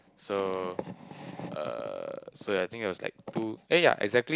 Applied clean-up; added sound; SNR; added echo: none; none; none; none.